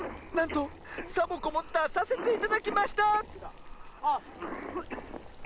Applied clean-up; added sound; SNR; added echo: none; Cough + Boiling; 9 dB; none.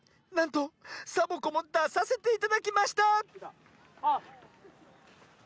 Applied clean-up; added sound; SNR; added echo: none; none; none; none.